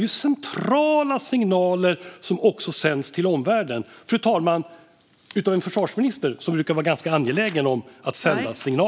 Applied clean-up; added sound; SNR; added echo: none; none; none; none.